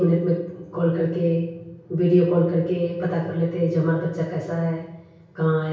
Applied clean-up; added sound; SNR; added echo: none; none; none; reverberation time 0.6 s.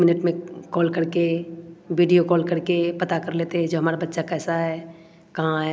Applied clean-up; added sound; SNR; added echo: none; none; none; none.